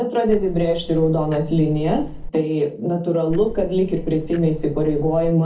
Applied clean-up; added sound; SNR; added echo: neural separator model SepFormer DNS4.